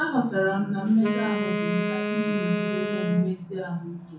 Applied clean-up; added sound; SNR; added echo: none; Wind instrument, woodwind instrument; 3 dB; reverberation time 0.6 s.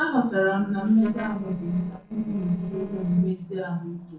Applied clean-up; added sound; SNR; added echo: neural separator model SepFormer DNS4.